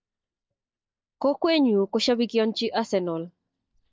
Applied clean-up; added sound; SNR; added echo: neural mask model DeepFilterNet 3.